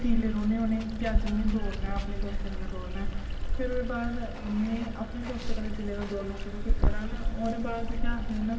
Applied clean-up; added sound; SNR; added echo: none; Water; -3 dB; reverberation time 2.1 s.